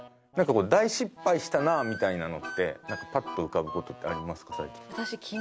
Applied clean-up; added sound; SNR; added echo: none; none; none; none.